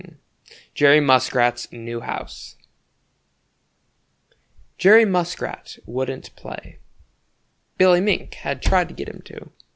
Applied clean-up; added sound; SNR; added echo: none; Cupboard open or close; 3 dB; none.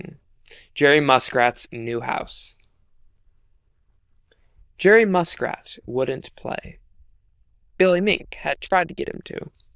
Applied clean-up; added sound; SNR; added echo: neural diffusion model UNIVERSE++.